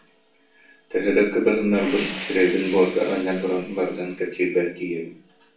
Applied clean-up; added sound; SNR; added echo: none; Fire; 15 dB; reverberation time 0.4 s.